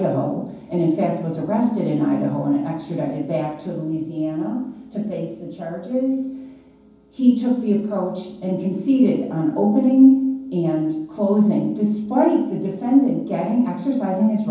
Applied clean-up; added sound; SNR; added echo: none; none; none; reverberation time 0.9 s.